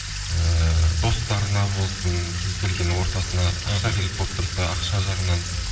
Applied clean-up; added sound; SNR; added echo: none; Sink (filling or washing) / Water tap, faucet; 10 dB; reverberation time 2.4 s.